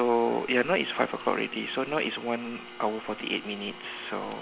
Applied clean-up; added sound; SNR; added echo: none; Domestic sounds, home sounds; 16 dB; none.